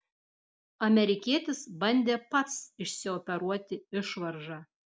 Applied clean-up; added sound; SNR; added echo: none; none; none; none.